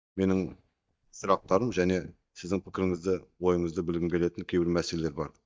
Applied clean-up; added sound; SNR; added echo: neural mask model DeepFilterNet 3.